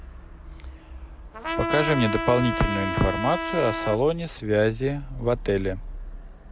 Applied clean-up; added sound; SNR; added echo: none; Trumpet; 4 dB; none.